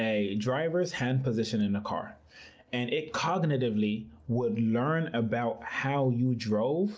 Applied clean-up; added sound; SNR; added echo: none; none; none; none.